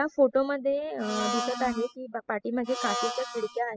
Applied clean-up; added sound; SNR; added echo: classical method spectral subtraction.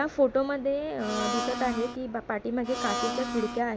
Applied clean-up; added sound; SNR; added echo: none; Domestic sounds, home sounds; 3 dB; none.